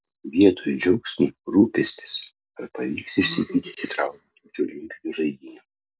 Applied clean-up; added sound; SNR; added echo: none; none; none; none.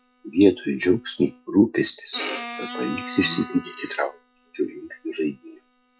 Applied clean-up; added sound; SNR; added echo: classical method log-MMSE.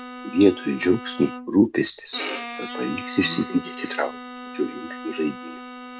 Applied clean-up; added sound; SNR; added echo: none; Bowed string instrument; 11 dB; none.